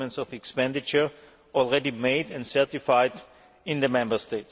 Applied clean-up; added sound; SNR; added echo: none; none; none; none.